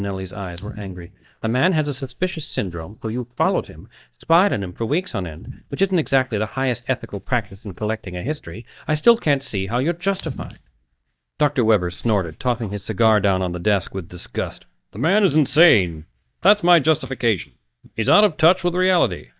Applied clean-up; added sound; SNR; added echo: neural mask model DeepFilterNet 3.